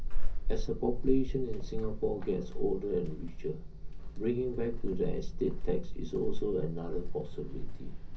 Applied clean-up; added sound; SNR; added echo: none; Squeak / Walk, footsteps; -4 dB; reverberation time 0.5 s.